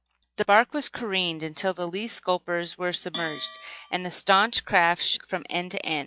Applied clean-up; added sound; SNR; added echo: classical method log-MMSE.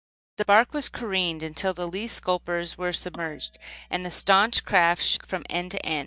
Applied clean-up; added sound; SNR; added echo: neural mask model DeepFilterNet 3.